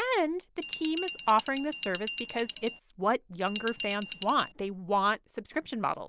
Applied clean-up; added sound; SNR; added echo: none; Glass; 10 dB; none.